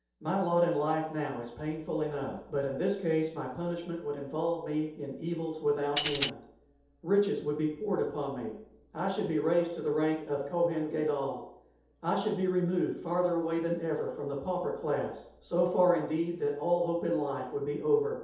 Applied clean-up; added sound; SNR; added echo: none; Tambourine; 1 dB; reverberation time 0.8 s.